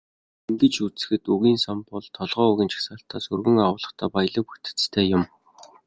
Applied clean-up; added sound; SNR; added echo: none; none; none; none.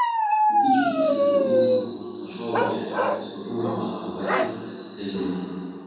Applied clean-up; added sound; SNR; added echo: none; Bark; -5 dB; reverberation time 2.1 s.